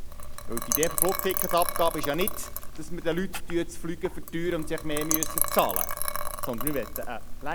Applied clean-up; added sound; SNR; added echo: none; Liquid; -1 dB; none.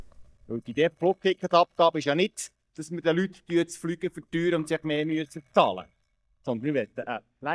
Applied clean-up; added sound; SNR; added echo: neural mask model DeepFilterNet 3.